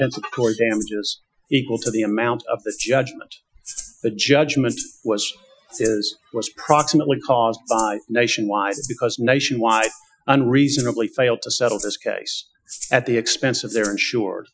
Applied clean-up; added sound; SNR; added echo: classical method Wiener filter.